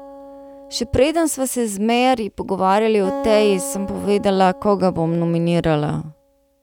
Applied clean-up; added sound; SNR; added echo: none; Acoustic guitar; 15 dB; none.